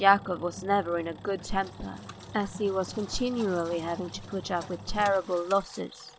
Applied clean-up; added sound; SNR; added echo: none; Engine; 15 dB; none.